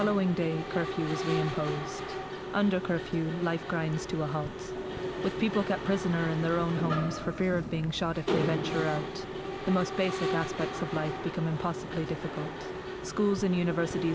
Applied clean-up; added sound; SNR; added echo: none; Mechanisms; 5 dB; none.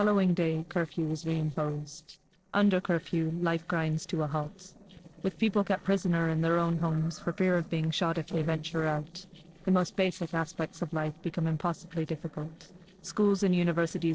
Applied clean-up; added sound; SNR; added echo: neural separator model SepFormer DNS4.